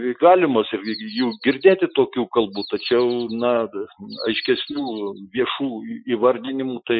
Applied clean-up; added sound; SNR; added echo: classical method Wiener filter.